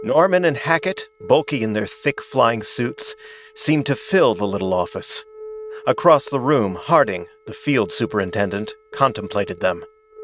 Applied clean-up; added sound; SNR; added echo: neural mask model RNNoise.